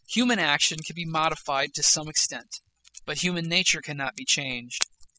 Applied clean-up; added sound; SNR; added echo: classical method spectral subtraction.